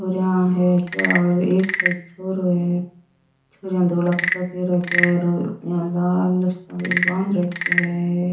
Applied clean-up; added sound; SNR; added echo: none; Wood / Percussion / Frog; 7 dB; reverberation time 0.9 s.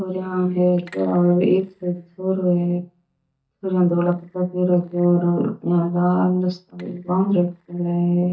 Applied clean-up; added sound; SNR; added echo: neural mask model DeepFilterNet 3.